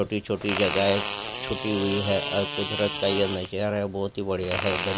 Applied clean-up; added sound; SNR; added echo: none; Fart; 4 dB; none.